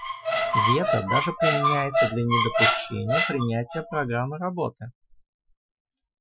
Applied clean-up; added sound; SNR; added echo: classical method Wiener filter.